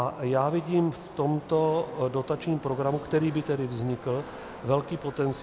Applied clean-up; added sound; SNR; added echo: none; Car passing by / Race car, auto racing; 15 dB; none.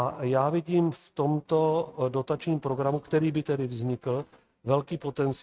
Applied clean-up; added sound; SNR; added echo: neural mask model RNNoise.